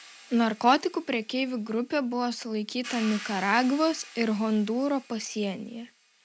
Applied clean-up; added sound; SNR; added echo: none; Hi-hat; 19 dB; none.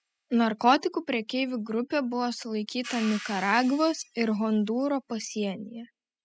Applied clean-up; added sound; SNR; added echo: classical method spectral subtraction.